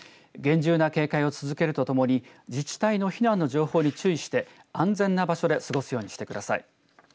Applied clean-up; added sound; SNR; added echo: none; none; none; none.